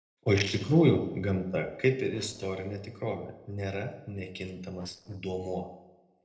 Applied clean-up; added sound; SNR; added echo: neural separator model SepFormer DNS4.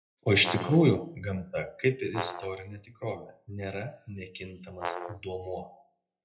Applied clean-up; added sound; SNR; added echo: classical method WPE with log-MMSE.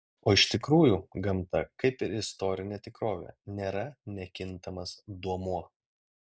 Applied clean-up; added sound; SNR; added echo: none; none; none; none.